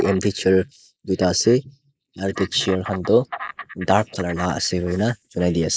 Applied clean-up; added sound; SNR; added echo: neural mask model Resemble Enhance denoiser.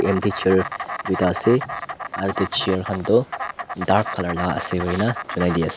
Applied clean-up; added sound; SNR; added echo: none; Insect; 9 dB; none.